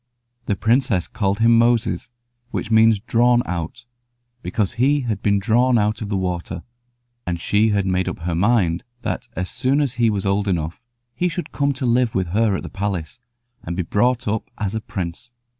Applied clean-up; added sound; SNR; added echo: none; none; none; none.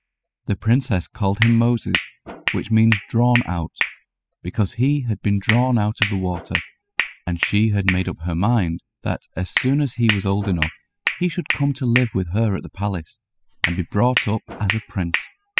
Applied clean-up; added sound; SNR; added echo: classical method spectral subtraction.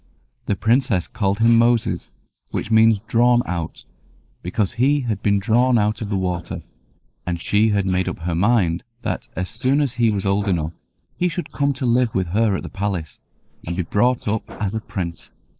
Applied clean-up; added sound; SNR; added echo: neural mask model Resemble Enhance denoiser.